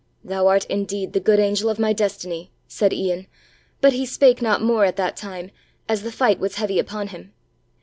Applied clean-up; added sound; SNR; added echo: none; none; none; none.